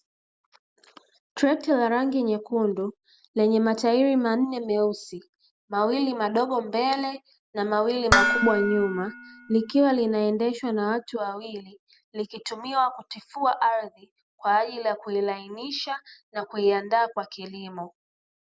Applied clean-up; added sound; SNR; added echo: none; Dishes, pots, and pans; 1 dB; none.